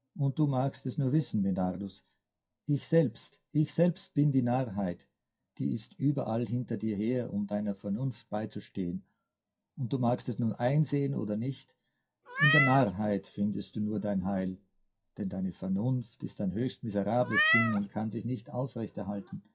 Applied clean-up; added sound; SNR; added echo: classical method WPE with log-MMSE.